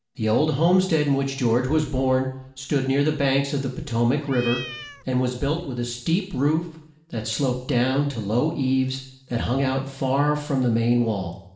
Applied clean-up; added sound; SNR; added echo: none; Cat; 12 dB; reverberation time 0.6 s.